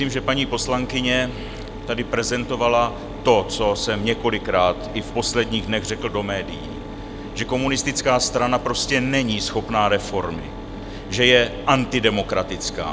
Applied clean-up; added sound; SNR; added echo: none; Mechanisms; 10 dB; none.